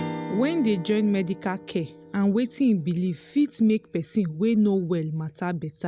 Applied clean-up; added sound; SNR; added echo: none; Strum; 16 dB; none.